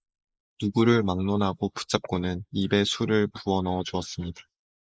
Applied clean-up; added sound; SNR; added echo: neural mask model Resemble Enhance denoiser.